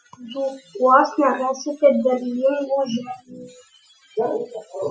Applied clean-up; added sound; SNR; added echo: classical method Wiener filter.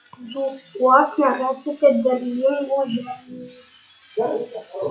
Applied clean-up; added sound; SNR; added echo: classical method log-MMSE.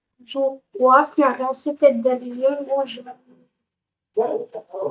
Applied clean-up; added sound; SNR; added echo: neural mask model DeepFilterNet 3.